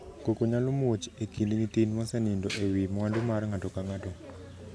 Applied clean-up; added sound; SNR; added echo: none; none; none; none.